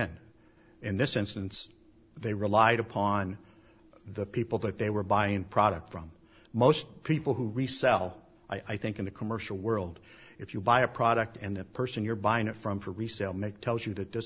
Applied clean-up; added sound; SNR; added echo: none; none; none; none.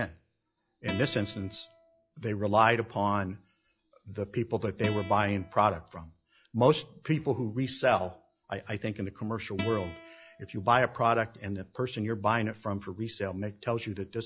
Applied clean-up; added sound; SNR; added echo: classical method log-MMSE.